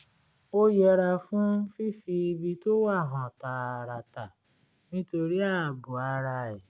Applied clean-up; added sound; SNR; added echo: none; none; none; none.